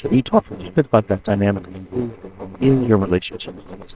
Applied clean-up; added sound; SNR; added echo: neural separator model SepFormer WHAMR!.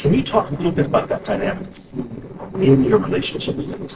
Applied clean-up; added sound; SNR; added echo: neural separator model SepFormer DNS4.